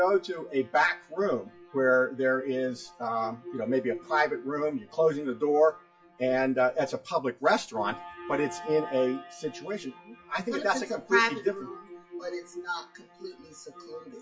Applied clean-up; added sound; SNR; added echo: classical method WPE with log-MMSE.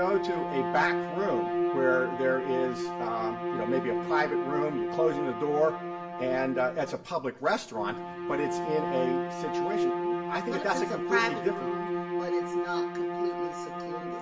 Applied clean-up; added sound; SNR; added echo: none; Bowed string instrument; 1 dB; reverberation time 0.4 s.